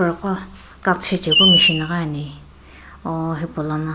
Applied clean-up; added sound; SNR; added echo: none; Screech; 1 dB; none.